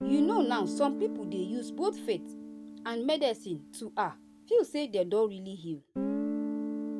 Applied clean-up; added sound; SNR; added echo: none; Guitar; 5 dB; none.